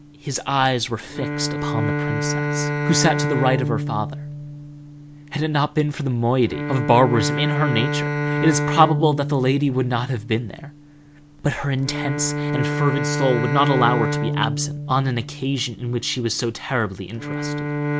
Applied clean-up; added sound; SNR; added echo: none; Bowed string instrument; 3 dB; none.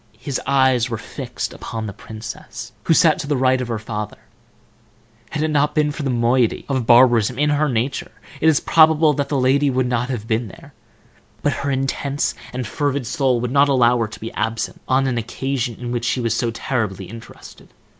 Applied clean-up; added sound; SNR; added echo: none; none; none; none.